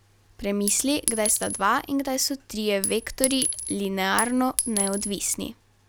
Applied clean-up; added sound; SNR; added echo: none; Chink, clink; 4 dB; none.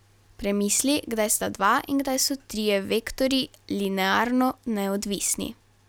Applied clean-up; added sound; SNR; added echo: none; none; none; none.